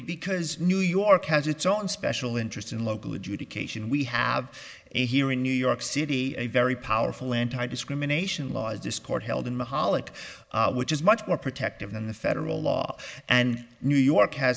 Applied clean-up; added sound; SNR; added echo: neural mask model Resemble Enhance denoiser.